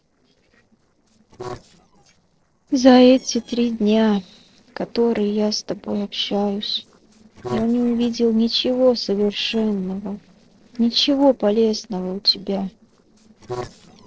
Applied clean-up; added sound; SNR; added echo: neural separator model SepFormer DNS4.